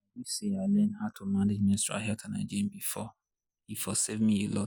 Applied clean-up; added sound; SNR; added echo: none; none; none; none.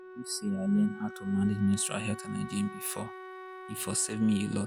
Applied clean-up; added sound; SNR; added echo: none; Wind instrument, woodwind instrument; 13 dB; none.